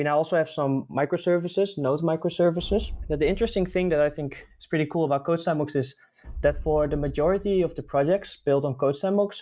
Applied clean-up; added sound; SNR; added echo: neural mask model DeepFilterNet 3.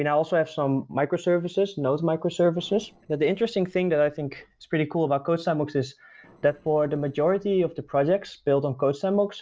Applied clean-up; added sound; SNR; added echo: neural separator model SepFormer DNS4.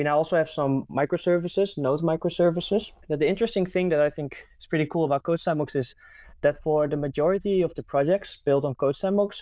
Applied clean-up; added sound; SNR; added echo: neural diffusion model UNIVERSE++.